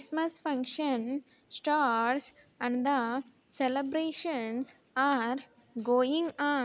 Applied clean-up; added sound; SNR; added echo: none; none; none; none.